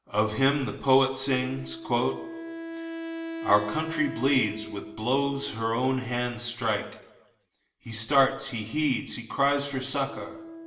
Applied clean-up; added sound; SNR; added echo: none; Wind instrument, woodwind instrument; 13 dB; reverberation time 0.7 s.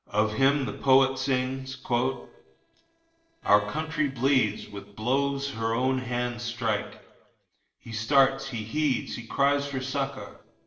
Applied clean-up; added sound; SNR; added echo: neural separator model SepFormer DNS4.